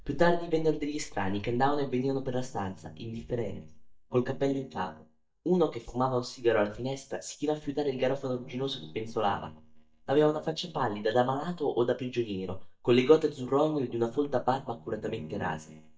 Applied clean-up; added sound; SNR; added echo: neural mask model DeepFilterNet 3.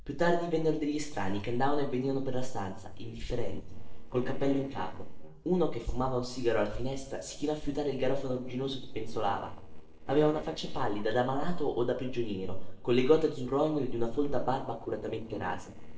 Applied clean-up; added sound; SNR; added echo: neural separator model SepFormer DNS4.